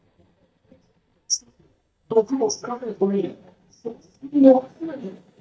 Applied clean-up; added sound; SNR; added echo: neural mask model DeepFilterNet 3.